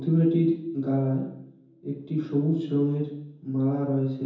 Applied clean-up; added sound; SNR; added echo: none; none; none; reverberation time 0.9 s.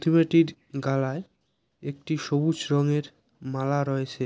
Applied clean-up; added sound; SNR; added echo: none; none; none; none.